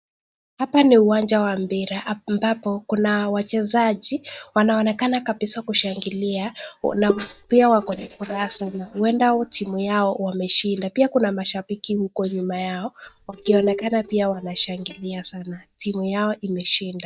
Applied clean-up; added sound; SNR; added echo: neural mask model DeepFilterNet 3.